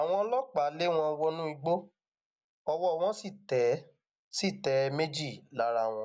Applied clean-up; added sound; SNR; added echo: none; none; none; none.